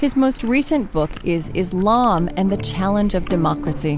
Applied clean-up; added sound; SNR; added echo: none; Chewing, mastication; 12 dB; none.